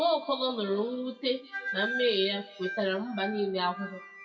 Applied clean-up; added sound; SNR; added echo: classical method WPE with log-MMSE.